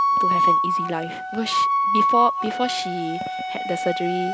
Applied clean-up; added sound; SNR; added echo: none; Wind instrument, woodwind instrument; -5 dB; none.